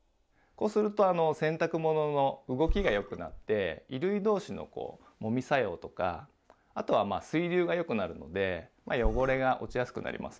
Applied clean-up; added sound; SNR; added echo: none; Burping, eructation; 5 dB; none.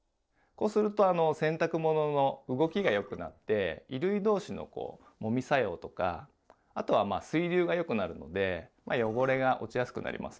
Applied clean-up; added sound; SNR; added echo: neural separator model SepFormer DNS4.